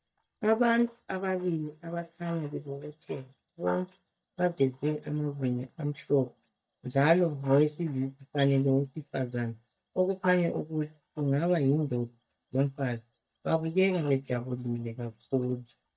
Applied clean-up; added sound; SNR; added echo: neural mask model DeepFilterNet 3.